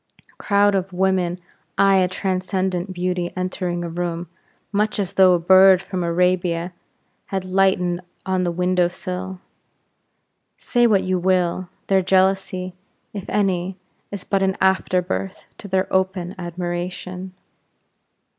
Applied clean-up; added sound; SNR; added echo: none; none; none; none.